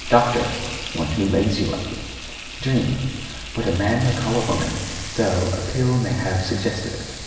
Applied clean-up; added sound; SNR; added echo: none; Frying (food); 11 dB; reverberation time 1.2 s.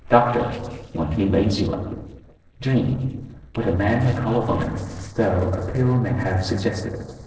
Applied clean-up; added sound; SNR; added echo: neural separator model SepFormer DNS4.